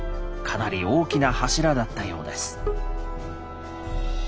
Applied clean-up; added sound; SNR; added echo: none; Bowed string instrument; 13 dB; none.